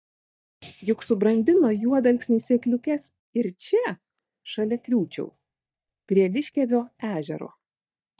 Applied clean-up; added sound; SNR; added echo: neural mask model DeepFilterNet 3.